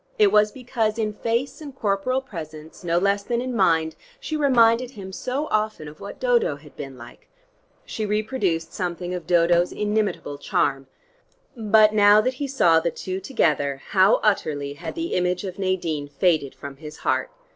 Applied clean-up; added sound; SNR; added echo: neural separator model SepFormer DNS4.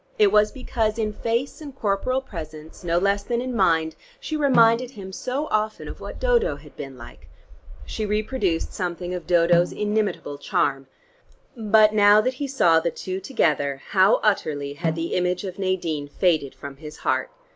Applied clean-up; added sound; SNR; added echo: none; Snare drum; 10 dB; none.